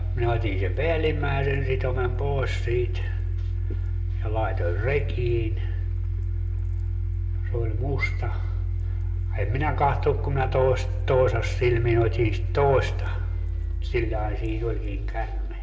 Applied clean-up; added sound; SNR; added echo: none; Domestic sounds, home sounds; 4 dB; reverberation time 0.8 s.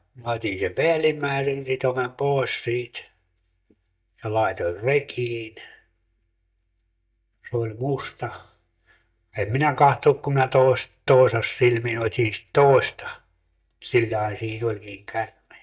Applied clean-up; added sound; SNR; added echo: neural mask model DeepFilterNet 3.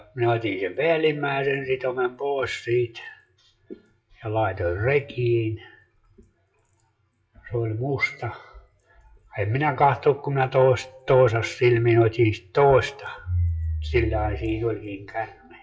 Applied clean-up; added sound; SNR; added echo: classical method WPE with log-MMSE.